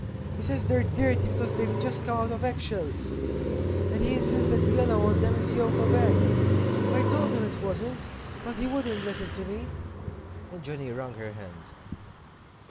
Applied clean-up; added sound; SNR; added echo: none; Car passing by; -4 dB; none.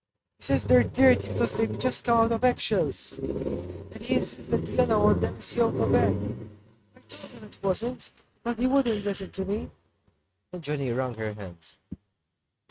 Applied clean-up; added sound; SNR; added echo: neural mask model RNNoise.